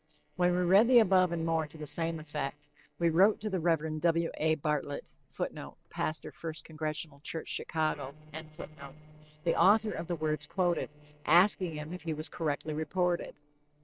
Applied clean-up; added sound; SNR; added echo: neural separator model SepFormer DNS4.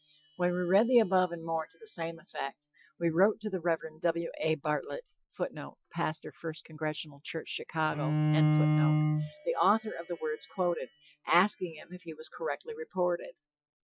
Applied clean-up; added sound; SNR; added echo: classical method Wiener filter.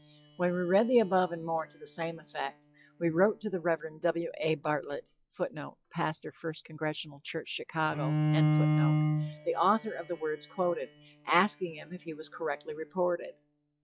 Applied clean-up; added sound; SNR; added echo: classical method log-MMSE.